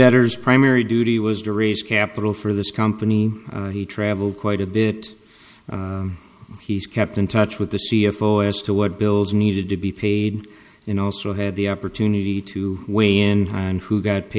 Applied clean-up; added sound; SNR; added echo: none; none; none; none.